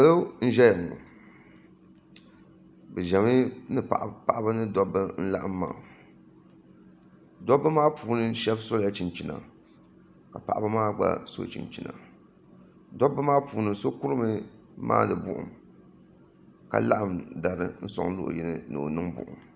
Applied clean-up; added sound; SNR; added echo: none; none; none; none.